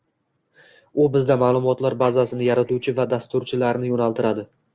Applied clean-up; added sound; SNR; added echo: neural separator model SepFormer DNS4.